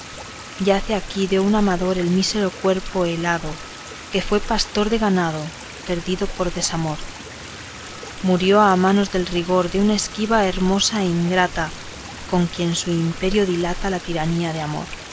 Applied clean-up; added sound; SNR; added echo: none; Stream; 15 dB; none.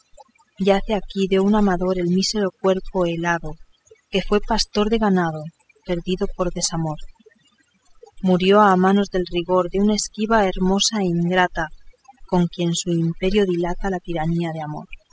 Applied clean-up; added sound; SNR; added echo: classical method spectral subtraction.